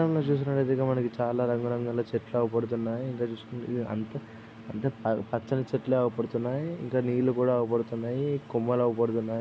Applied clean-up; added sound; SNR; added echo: none; none; none; none.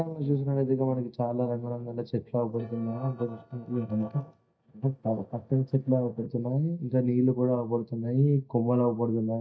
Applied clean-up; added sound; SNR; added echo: neural mask model DeepFilterNet 3.